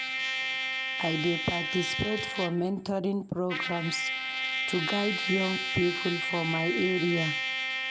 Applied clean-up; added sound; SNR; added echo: none; Trumpet; 1 dB; none.